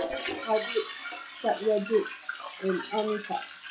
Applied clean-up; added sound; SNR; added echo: classical method log-MMSE.